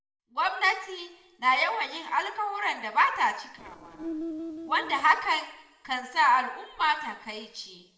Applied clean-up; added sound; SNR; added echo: neural separator model SepFormer DNS4.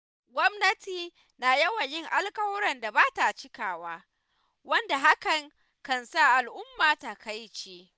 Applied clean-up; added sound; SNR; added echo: none; none; none; none.